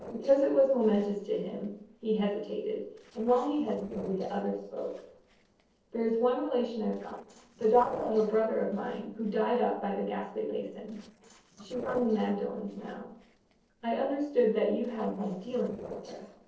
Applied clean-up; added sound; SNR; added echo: neural separator model SepFormer DNS4.